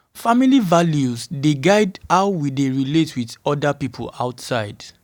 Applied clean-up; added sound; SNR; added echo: none; none; none; none.